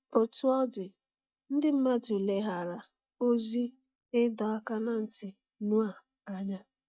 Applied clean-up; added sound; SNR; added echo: neural mask model DeepFilterNet 3.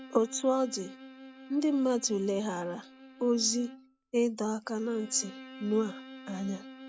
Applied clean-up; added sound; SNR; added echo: none; Bowed string instrument; 17 dB; none.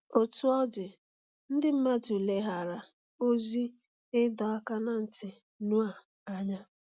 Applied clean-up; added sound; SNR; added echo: none; none; none; none.